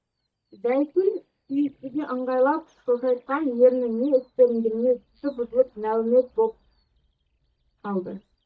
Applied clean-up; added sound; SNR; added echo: neural mask model DeepFilterNet 3.